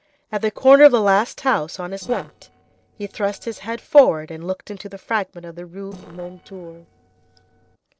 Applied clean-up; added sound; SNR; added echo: neural separator model SepFormer DNS4.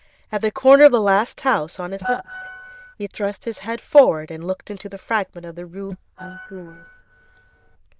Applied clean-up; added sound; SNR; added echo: neural diffusion model UNIVERSE++.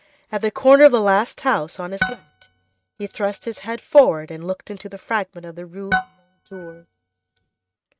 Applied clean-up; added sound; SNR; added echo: neural mask model RNNoise.